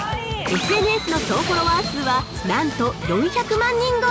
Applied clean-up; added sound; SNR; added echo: none; none; none; none.